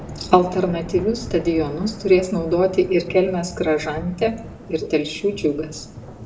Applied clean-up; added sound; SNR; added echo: none; Thunder / Rain; 14 dB; reverberation time 0.5 s.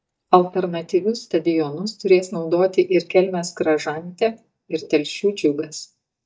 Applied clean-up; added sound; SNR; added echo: neural mask model DeepFilterNet 3.